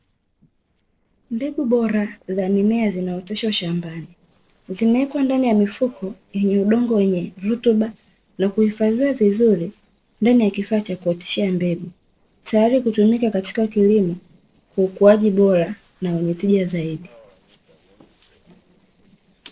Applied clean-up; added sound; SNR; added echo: neural separator model SepFormer DNS4.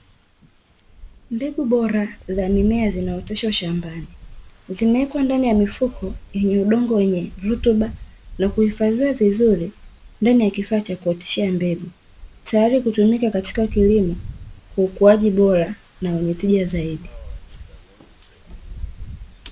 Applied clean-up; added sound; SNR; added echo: none; Rain; 15 dB; none.